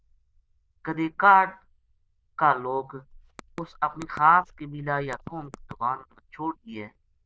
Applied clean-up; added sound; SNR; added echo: neural diffusion model UNIVERSE++.